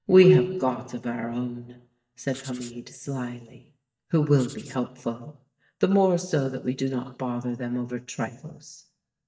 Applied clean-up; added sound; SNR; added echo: neural mask model DeepFilterNet 3.